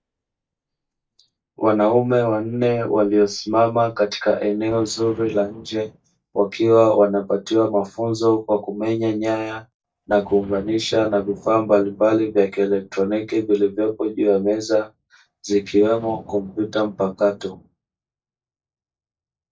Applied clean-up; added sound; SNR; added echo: neural mask model DeepFilterNet 3.